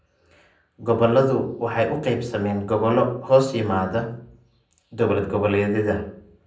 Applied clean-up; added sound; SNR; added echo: none; none; none; reverberation time 0.6 s.